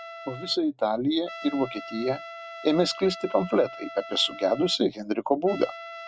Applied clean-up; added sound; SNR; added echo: none; Trumpet; 14 dB; none.